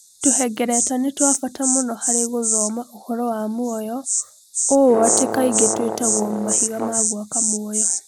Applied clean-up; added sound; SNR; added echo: none; Insect + Brass instrument; 1 dB; none.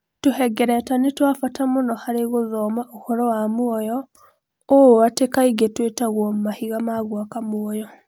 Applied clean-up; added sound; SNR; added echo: none; none; none; none.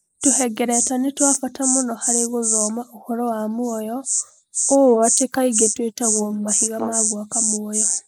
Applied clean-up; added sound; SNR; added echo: neural mask model Resemble Enhance denoiser.